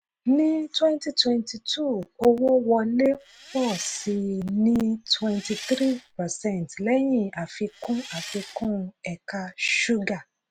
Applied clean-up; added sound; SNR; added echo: none; Engine; 16 dB; none.